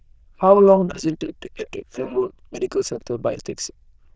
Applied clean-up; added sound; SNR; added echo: neural diffusion model UNIVERSE++.